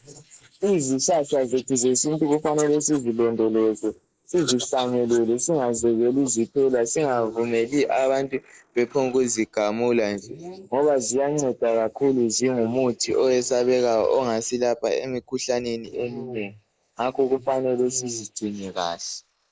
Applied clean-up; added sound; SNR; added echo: neural mask model Resemble Enhance denoiser.